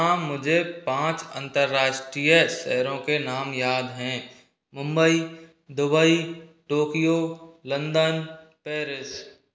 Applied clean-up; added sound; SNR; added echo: none; none; none; none.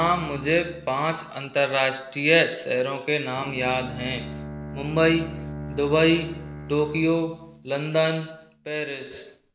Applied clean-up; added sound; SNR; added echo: none; Bowed string instrument; 14 dB; none.